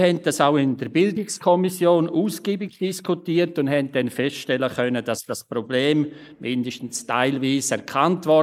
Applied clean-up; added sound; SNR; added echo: neural mask model Resemble Enhance denoiser.